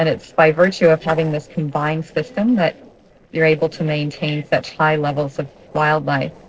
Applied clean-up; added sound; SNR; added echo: neural separator model SepFormer DNS4.